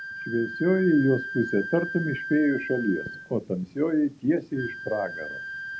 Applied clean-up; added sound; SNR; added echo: none; Wind instrument, woodwind instrument; 10 dB; none.